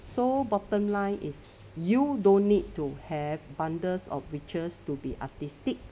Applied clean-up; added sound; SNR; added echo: none; none; none; none.